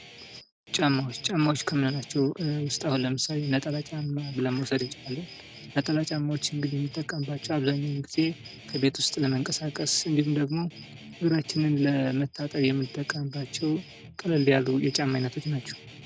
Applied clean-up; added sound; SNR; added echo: none; Guitar; 19 dB; none.